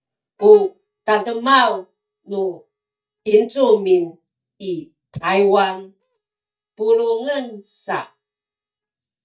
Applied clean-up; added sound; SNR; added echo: neural mask model DeepFilterNet 3.